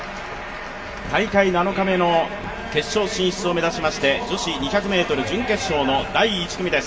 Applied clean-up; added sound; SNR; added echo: none; Car; 19 dB; reverberation time 0.7 s.